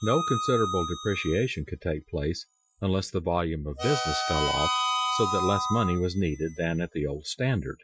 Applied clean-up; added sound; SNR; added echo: classical method Wiener filter.